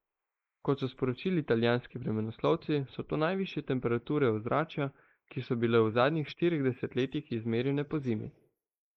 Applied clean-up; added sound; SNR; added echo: neural mask model Resemble Enhance denoiser.